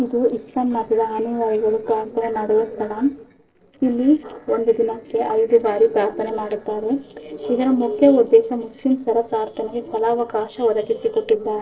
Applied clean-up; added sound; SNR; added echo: neural separator model SepFormer DNS4.